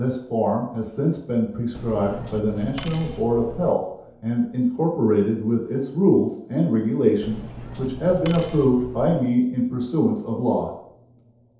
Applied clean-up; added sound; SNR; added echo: none; Cutlery, silverware; 11 dB; reverberation time 0.8 s.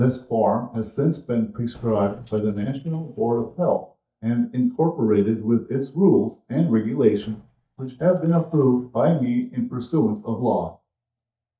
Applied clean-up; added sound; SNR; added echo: neural mask model DeepFilterNet 3.